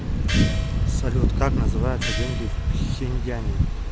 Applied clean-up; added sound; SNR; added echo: none; Gong; 14 dB; none.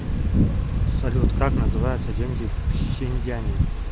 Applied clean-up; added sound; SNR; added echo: none; none; none; none.